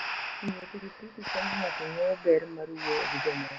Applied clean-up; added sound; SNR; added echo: none; Breathing; 4 dB; none.